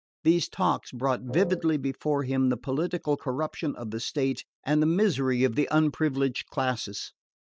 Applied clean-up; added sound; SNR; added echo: neural mask model DeepFilterNet 3.